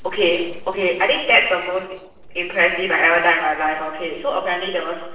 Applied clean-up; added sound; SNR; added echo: neural separator model SepFormer DNS4.